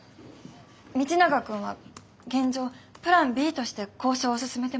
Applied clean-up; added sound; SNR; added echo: none; none; none; none.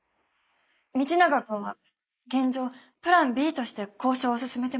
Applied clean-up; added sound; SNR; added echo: neural mask model Resemble Enhance denoiser.